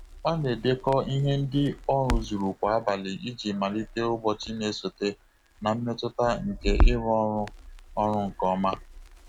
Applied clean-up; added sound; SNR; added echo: none; Crackle; 5 dB; none.